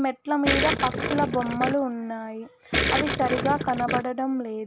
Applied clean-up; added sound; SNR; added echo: none; Gurgling; 2 dB; none.